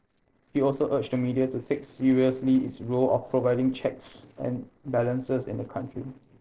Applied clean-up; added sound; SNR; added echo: neural separator model SepFormer DNS4.